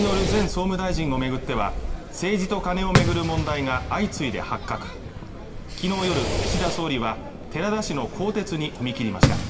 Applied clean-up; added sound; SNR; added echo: none; Fireworks; 1 dB; reverberation time 1.3 s.